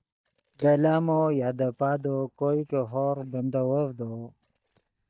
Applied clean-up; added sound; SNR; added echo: neural mask model DeepFilterNet 3.